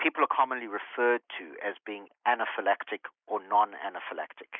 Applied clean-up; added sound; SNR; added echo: neural mask model Resemble Enhance denoiser.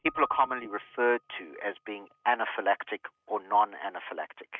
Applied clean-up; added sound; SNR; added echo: neural mask model RNNoise.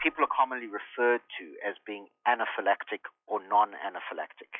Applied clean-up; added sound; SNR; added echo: classical method log-MMSE.